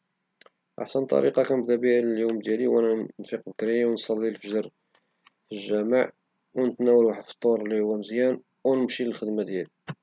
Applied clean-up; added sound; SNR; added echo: none; none; none; none.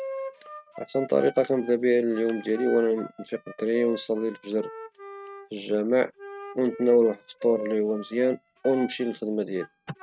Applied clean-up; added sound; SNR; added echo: neural mask model RNNoise.